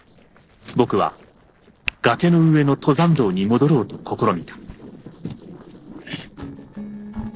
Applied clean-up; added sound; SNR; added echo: neural separator model SepFormer DNS4.